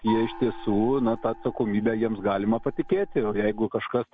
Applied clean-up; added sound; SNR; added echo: none; Gong; 13 dB; none.